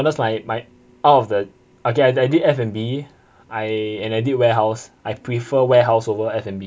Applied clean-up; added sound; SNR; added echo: none; none; none; none.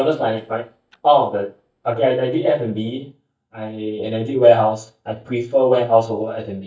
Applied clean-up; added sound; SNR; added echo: neural mask model DeepFilterNet 3.